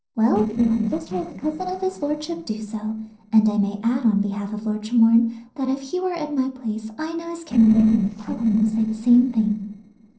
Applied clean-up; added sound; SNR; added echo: neural separator model SepFormer DNS4.